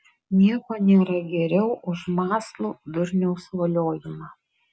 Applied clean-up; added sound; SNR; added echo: none; none; none; none.